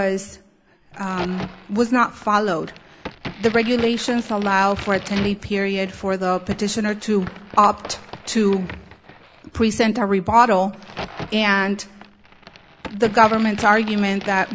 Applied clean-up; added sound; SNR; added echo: none; Crack; 16 dB; none.